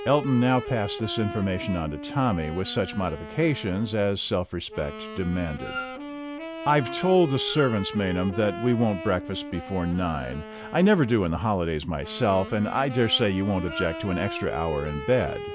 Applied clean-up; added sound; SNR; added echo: none; Wind instrument, woodwind instrument + Wind instrument, woodwind instrument; 11 dB; none.